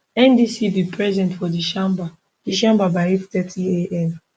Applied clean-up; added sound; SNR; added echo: none; none; none; none.